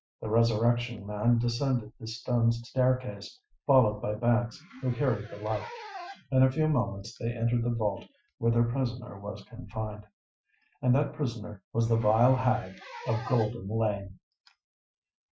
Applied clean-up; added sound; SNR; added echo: classical method Wiener filter.